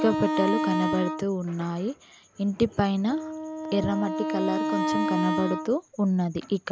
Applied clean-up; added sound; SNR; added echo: none; Wind instrument, woodwind instrument; 3 dB; none.